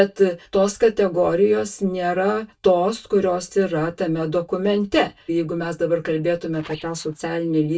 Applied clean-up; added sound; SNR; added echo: neural mask model DeepFilterNet 3.